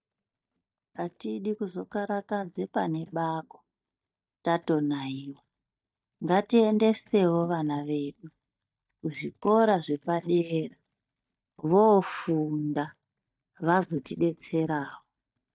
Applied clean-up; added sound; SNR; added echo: neural mask model DeepFilterNet 3.